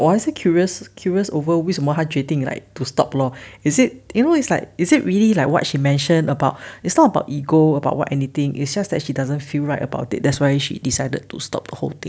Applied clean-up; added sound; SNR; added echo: none; none; none; none.